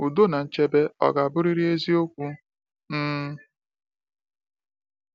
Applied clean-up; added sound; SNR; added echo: none; none; none; none.